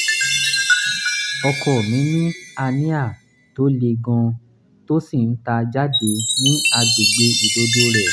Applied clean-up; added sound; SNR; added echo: none; Chime; 1 dB; none.